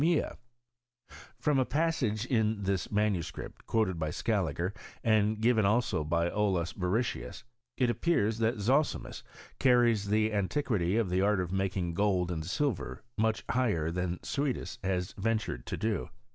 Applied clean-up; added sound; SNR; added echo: none; none; none; none.